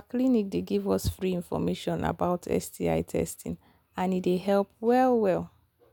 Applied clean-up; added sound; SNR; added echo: none; none; none; none.